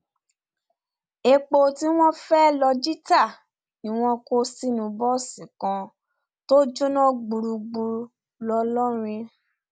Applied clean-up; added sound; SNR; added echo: none; none; none; none.